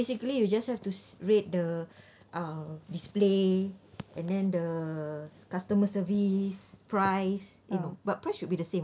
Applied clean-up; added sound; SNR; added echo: none; none; none; none.